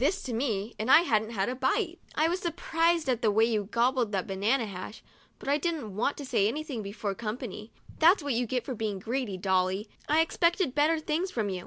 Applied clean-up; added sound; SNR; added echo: none; none; none; none.